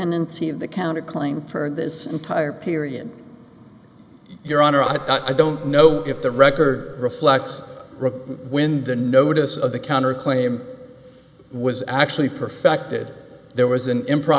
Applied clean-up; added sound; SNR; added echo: none; Keyboard (musical); 12 dB; none.